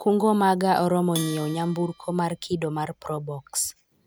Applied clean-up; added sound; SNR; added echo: none; Bell; 18 dB; none.